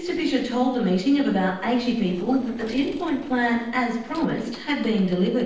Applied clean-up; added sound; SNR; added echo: neural separator model SepFormer DNS4.